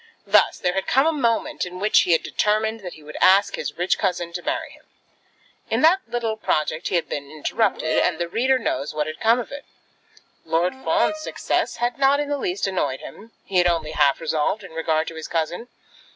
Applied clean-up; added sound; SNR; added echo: none; Run + Brass instrument; 10 dB; none.